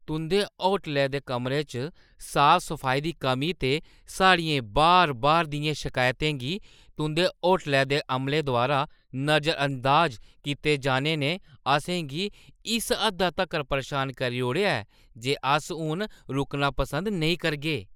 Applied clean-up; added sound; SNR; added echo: neural mask model Resemble Enhance denoiser.